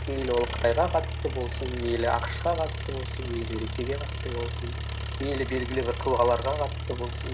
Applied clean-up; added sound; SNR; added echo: none; Engine; 3 dB; none.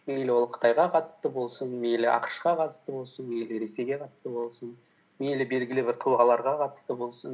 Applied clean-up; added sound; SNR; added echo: none; none; none; none.